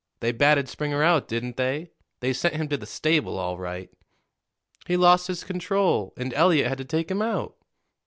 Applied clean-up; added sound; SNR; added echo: none; none; none; none.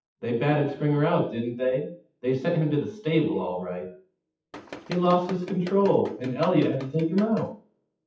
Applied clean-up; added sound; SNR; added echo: classical method WPE with log-MMSE.